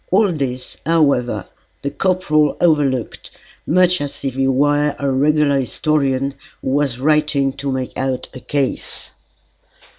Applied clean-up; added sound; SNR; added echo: none; none; none; none.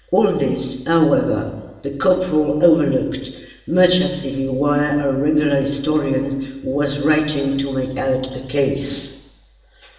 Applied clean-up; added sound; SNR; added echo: none; none; none; reverberation time 1.1 s.